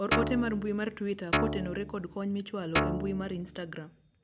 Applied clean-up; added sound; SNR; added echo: none; Guitar; -1 dB; none.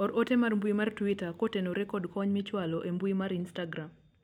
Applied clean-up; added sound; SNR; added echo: none; none; none; none.